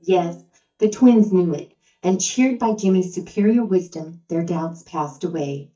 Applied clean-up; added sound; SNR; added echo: neural mask model DeepFilterNet 3.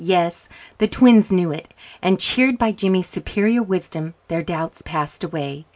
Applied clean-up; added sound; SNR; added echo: none; none; none; none.